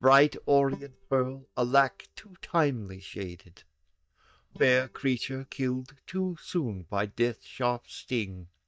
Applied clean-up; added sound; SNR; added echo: neural mask model DeepFilterNet 3.